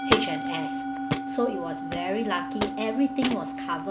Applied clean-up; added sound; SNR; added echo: none; Musical instrument + Walk, footsteps; 1 dB; none.